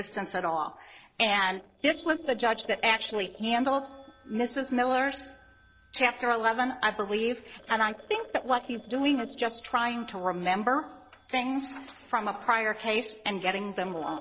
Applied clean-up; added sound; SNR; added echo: neural separator model SepFormer DNS4.